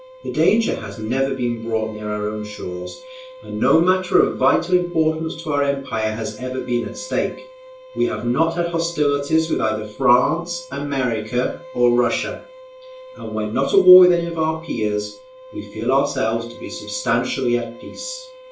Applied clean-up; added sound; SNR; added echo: none; Bowed string instrument; 19 dB; reverberation time 0.3 s.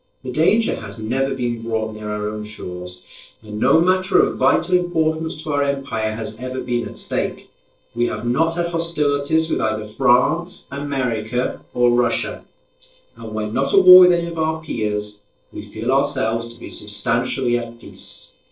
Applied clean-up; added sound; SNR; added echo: neural separator model SepFormer DNS4.